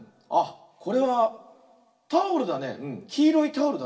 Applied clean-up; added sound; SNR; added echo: none; none; none; reverberation time 0.6 s.